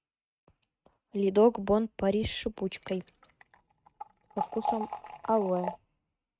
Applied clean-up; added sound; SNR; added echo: neural mask model RNNoise.